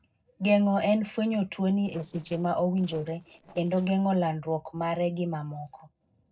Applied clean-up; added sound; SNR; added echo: neural separator model SepFormer DNS4.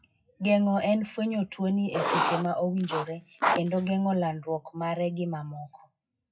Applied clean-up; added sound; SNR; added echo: classical method WPE with log-MMSE.